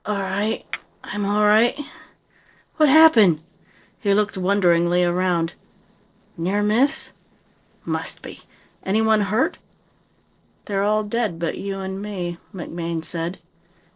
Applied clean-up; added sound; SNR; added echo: neural separator model SepFormer DNS4.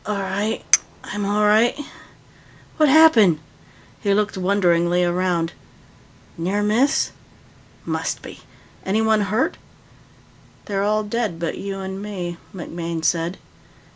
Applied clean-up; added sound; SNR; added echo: none; Chink, clink; 6 dB; none.